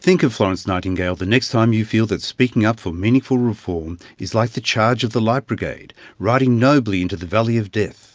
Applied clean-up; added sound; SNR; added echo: none; none; none; none.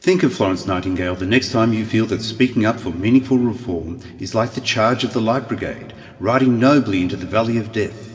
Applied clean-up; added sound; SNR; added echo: none; none; none; reverberation time 2.0 s.